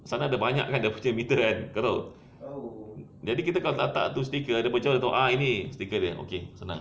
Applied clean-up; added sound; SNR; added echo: none; none; none; none.